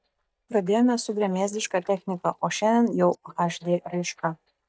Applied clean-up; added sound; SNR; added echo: neural mask model DeepFilterNet 3.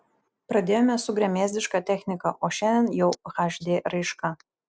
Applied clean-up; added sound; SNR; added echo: none; none; none; none.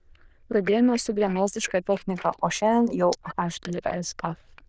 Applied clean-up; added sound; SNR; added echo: neural diffusion model UNIVERSE++.